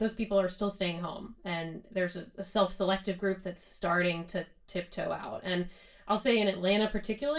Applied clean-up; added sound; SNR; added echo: none; none; none; reverberation time 0.2 s.